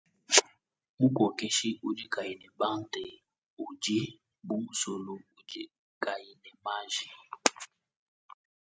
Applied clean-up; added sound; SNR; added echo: none; none; none; none.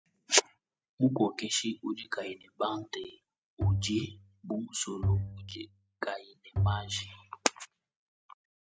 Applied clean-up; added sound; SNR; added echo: none; Bowed string instrument; -1 dB; none.